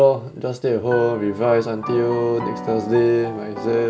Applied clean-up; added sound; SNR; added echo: none; Piano; 12 dB; none.